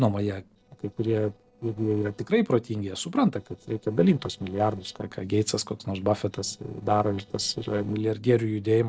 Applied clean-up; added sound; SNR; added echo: neural separator model SepFormer DNS4.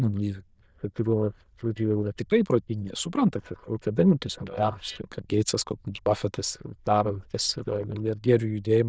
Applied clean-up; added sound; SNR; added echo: neural diffusion model UNIVERSE++.